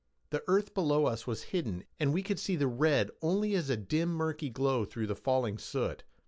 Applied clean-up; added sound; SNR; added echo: none; none; none; none.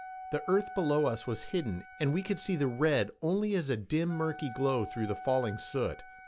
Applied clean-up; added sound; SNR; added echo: none; Wind instrument, woodwind instrument; 15 dB; none.